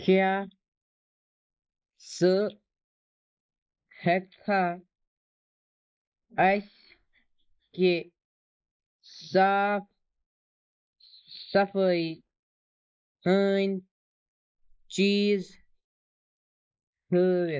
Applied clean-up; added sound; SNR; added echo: neural mask model Resemble Enhance denoiser.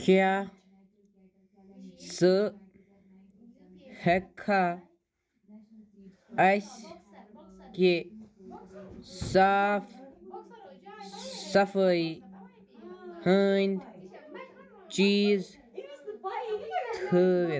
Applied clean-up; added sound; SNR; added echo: none; none; none; none.